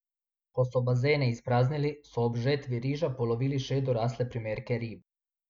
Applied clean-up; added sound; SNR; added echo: none; none; none; none.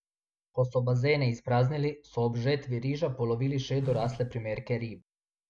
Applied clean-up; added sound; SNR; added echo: none; Telephone; 14 dB; none.